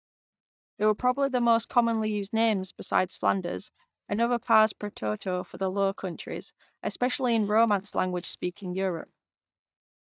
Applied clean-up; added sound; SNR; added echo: neural mask model DeepFilterNet 3.